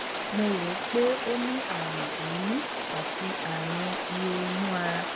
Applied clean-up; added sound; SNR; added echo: none; Rain; 1 dB; none.